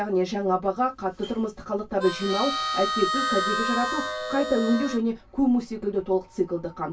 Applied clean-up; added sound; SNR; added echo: none; Harmonica; 2 dB; reverberation time 0.1 s.